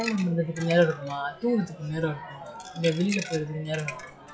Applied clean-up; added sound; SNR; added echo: classical method WPE with log-MMSE.